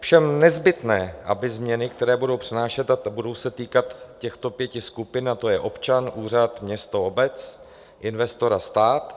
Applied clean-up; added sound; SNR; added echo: none; none; none; none.